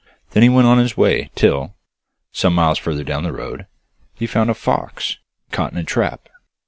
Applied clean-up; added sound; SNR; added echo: none; none; none; none.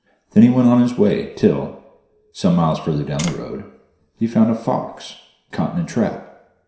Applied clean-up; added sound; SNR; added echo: none; Tap; 13 dB; reverberation time 0.7 s.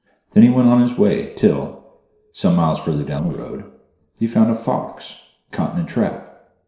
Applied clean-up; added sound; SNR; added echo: neural separator model SepFormer DNS4.